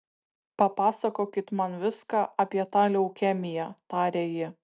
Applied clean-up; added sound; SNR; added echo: none; none; none; none.